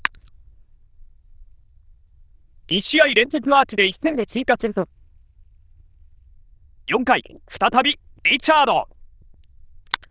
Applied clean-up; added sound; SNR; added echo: neural diffusion model UNIVERSE++.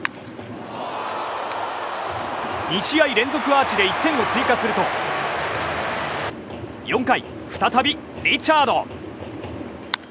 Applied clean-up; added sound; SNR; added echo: none; none; none; none.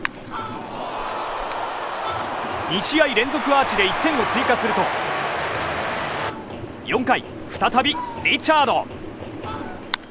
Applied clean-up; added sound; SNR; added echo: none; Fowl; 15 dB; none.